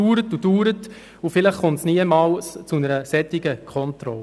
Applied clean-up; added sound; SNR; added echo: none; none; none; none.